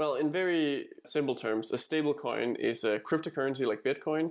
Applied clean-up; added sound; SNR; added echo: none; none; none; none.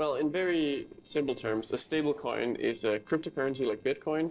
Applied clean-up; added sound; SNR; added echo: neural separator model SepFormer DNS4.